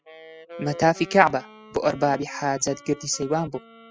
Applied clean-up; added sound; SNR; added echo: classical method spectral subtraction.